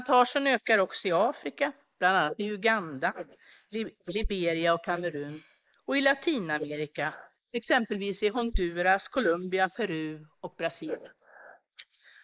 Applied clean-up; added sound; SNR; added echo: neural mask model Resemble Enhance denoiser.